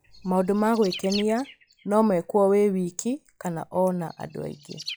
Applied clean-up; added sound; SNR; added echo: classical method log-MMSE.